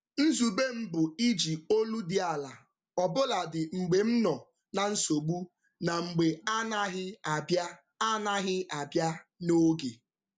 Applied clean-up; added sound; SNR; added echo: none; none; none; none.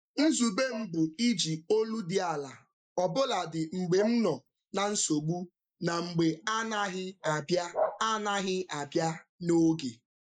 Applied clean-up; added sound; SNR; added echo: neural mask model Resemble Enhance denoiser.